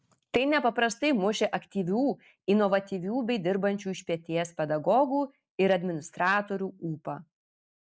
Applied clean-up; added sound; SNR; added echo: none; none; none; none.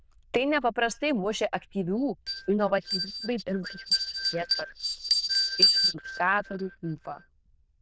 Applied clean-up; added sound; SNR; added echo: neural diffusion model UNIVERSE++.